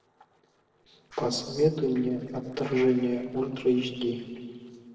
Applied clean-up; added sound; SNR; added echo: neural separator model SepFormer DNS4.